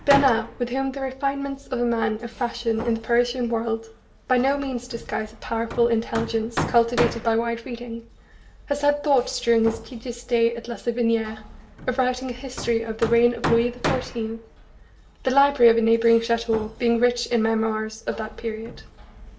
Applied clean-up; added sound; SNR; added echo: none; Hammer; 12 dB; reverberation time 0.2 s.